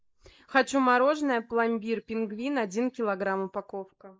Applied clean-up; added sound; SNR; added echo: neural mask model Resemble Enhance denoiser.